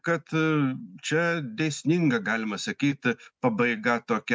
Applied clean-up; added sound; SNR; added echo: none; none; none; none.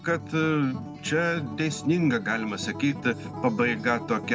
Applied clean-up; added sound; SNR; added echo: none; Acoustic guitar; 11 dB; none.